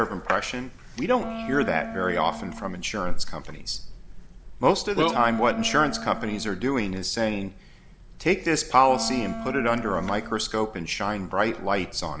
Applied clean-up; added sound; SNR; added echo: none; Wind instrument, woodwind instrument; 11 dB; none.